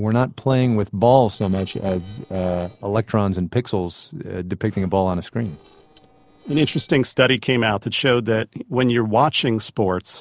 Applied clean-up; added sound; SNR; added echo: neural separator model SepFormer DNS4.